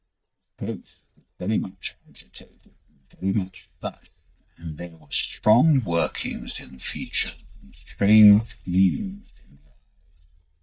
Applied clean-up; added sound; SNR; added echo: neural mask model DeepFilterNet 3.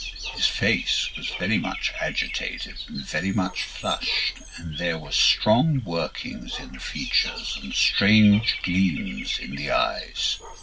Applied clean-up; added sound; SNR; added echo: none; Bird / Dog; 11 dB; reverberation time 0.4 s.